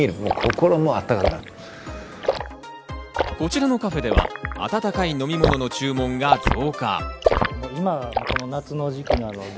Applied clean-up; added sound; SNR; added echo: none; Liquid; 2 dB; none.